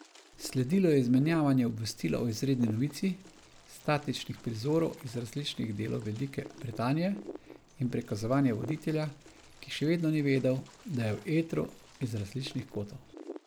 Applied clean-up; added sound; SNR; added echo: none; Wind; 19 dB; none.